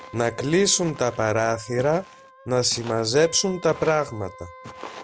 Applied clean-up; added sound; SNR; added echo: none; Wind instrument, woodwind instrument + Walk, footsteps; 18 dB; none.